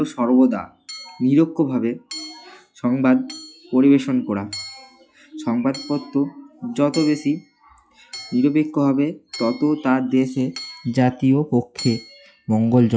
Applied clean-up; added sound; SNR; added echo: classical method log-MMSE.